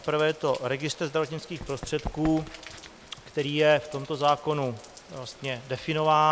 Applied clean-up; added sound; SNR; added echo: none; Rain + Run; 17 dB; none.